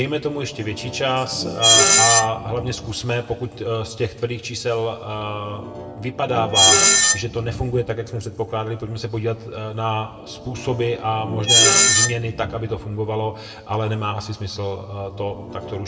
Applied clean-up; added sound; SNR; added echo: none; Screech; -2 dB; reverberation time 1.0 s.